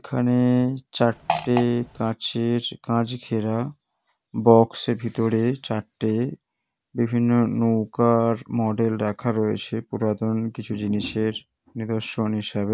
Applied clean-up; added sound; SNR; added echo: none; Fart; 6 dB; none.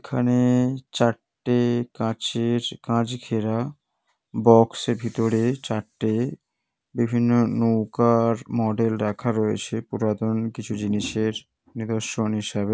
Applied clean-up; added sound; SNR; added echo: none; none; none; none.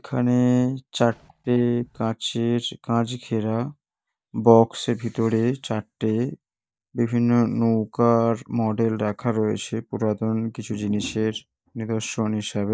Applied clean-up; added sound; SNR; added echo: neural mask model DeepFilterNet 3.